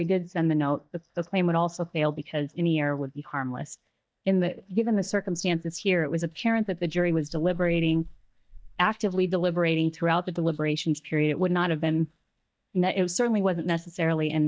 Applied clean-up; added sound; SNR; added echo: neural mask model DeepFilterNet 3.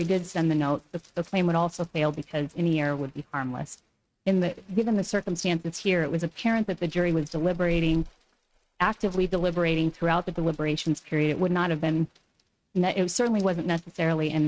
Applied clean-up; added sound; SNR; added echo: neural mask model RNNoise.